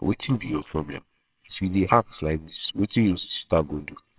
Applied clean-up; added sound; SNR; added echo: neural separator model SepFormer WHAMR!.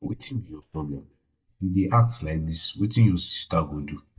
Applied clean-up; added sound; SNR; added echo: neural mask model DeepFilterNet 3.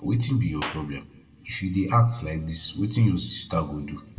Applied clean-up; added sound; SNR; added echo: none; Clapping; 18 dB; reverberation time 1.3 s.